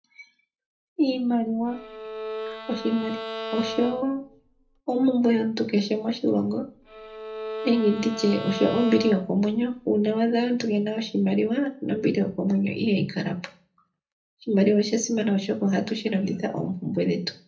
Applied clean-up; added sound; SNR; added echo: none; Bowed string instrument; 11 dB; reverberation time 0.3 s.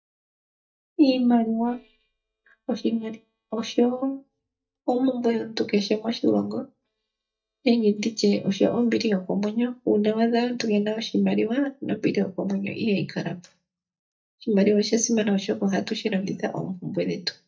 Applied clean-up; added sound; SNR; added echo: neural mask model DeepFilterNet 3.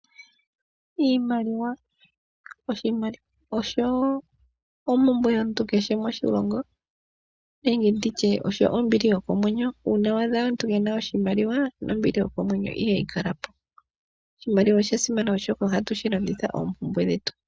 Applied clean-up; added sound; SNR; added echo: none; none; none; none.